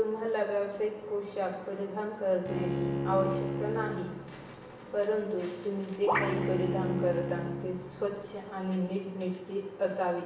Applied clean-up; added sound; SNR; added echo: none; Bowed string instrument; 3 dB; reverberation time 1.0 s.